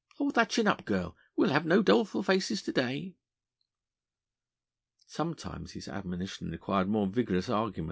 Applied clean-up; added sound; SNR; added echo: none; none; none; none.